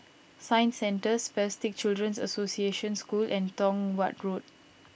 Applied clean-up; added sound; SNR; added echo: none; none; none; none.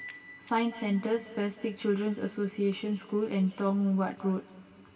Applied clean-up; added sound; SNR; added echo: none; Door / Bell; 12 dB; reverberation time 2.0 s.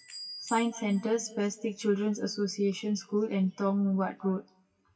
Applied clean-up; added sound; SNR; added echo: classical method WPE with log-MMSE.